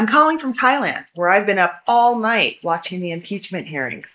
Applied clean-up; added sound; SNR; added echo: neural mask model Resemble Enhance denoiser.